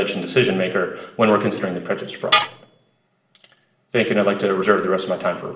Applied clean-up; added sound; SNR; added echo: none; Tools; 5 dB; reverberation time 0.8 s.